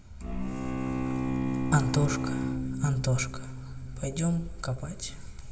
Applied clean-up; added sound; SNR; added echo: none; Bowed string instrument; 1 dB; reverberation time 2.4 s.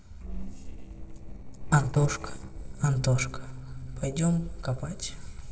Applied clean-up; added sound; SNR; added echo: neural separator model SepFormer DNS4.